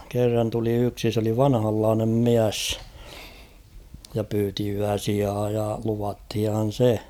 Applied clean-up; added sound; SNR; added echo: none; none; none; none.